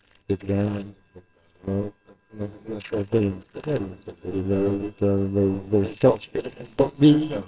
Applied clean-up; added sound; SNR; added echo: neural separator model SepFormer WHAMR!.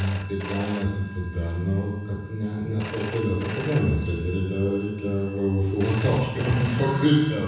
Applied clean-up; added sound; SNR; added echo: none; Telephone; 15 dB; reverberation time 1.1 s.